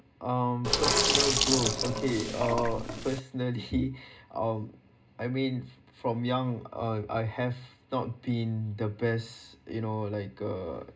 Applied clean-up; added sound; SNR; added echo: none; Sink (filling or washing); -3 dB; reverberation time 0.2 s.